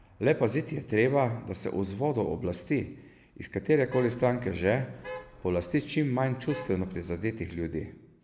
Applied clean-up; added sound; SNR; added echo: none; Traffic noise, roadway noise / Vehicle horn, car horn, honking; 15 dB; none.